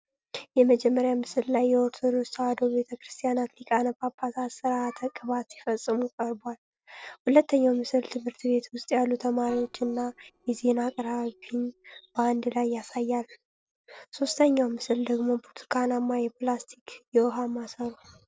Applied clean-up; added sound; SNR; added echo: neural separator model SepFormer DNS4.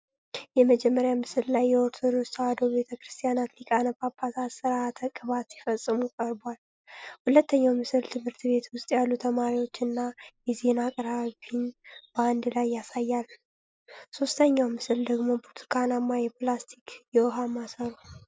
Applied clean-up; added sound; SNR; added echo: neural mask model Resemble Enhance denoiser.